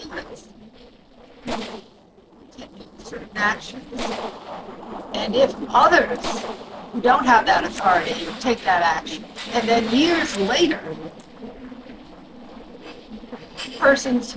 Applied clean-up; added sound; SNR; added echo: neural separator model SepFormer DNS4.